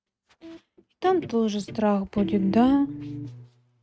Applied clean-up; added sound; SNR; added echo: neural mask model RNNoise.